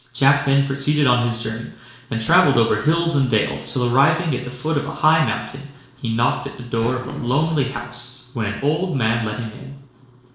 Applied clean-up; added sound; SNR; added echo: neural separator model SepFormer DNS4.